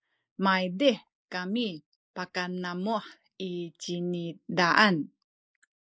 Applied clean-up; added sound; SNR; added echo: neural mask model Resemble Enhance denoiser.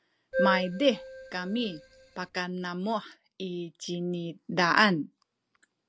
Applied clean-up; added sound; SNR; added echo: none; Keyboard (musical); 4 dB; none.